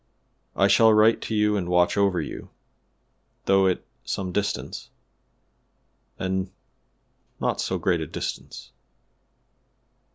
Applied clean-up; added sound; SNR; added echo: none; none; none; none.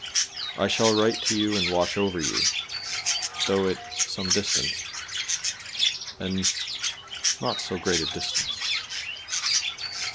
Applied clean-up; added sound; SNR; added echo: none; Chirp, tweet; -1 dB; none.